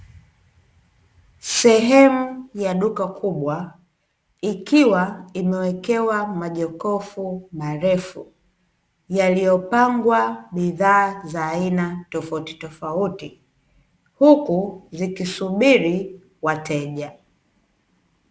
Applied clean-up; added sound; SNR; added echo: none; none; none; none.